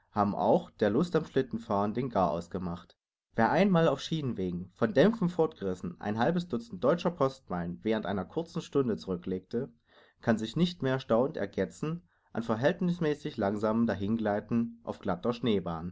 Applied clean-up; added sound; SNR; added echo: none; none; none; none.